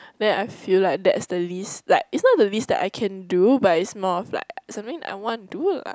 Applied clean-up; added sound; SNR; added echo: none; none; none; none.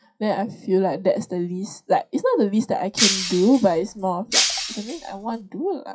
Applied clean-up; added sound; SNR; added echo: classical method WPE with log-MMSE.